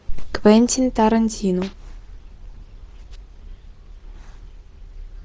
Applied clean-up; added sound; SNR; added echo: none; none; none; none.